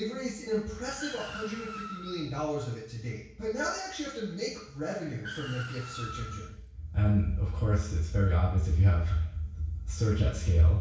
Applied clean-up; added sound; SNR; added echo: none; Car; 16 dB; reverberation time 0.6 s.